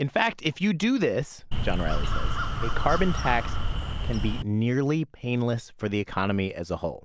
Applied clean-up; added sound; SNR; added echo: none; Crow; -2 dB; none.